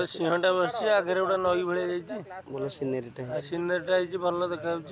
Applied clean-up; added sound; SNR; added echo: none; none; none; none.